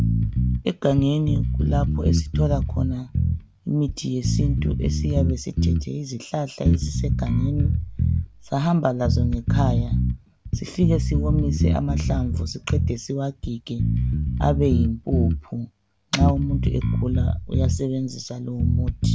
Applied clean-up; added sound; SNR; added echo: none; Bass guitar; -3 dB; none.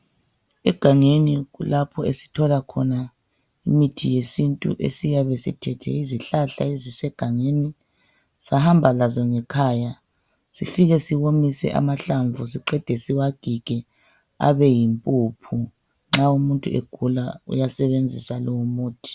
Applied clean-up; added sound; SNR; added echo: none; none; none; none.